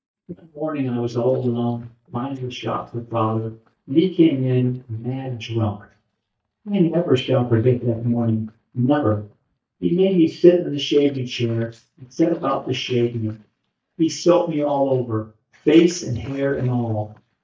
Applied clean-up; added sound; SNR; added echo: neural mask model DeepFilterNet 3.